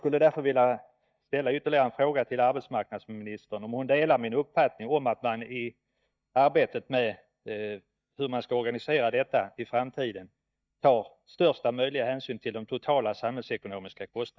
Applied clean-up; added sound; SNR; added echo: neural mask model DeepFilterNet 3.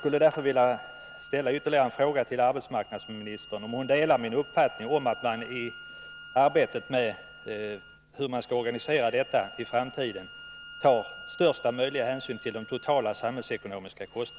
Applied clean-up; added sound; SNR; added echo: none; Bowed string instrument; 17 dB; none.